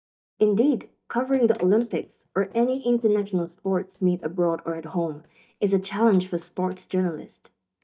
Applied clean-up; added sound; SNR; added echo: neural mask model DeepFilterNet 3.